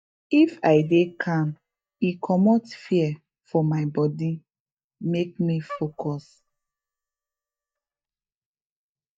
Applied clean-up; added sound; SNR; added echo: neural mask model DeepFilterNet 3.